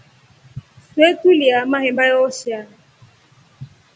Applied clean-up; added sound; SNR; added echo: none; none; none; none.